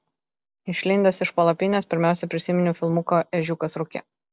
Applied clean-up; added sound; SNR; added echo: none; none; none; none.